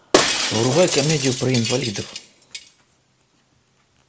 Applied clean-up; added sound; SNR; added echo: none; Shatter; 1 dB; none.